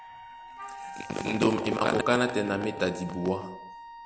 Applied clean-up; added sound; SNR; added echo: none; Wind instrument, woodwind instrument + Wind instrument, woodwind instrument; 13 dB; none.